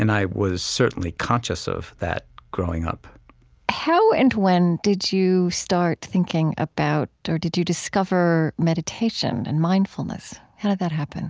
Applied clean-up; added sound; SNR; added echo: none; none; none; none.